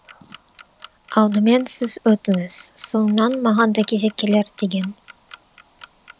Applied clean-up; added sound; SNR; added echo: none; Clock; 20 dB; none.